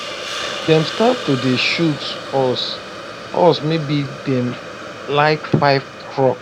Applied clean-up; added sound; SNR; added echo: none; Hiss; 10 dB; none.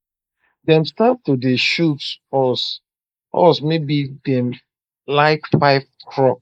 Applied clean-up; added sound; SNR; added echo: neural mask model Resemble Enhance denoiser.